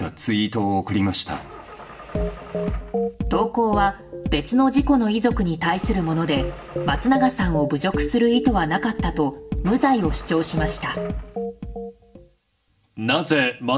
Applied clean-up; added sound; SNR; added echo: none; Engine starting / Car; 18 dB; reverberation time 0.5 s.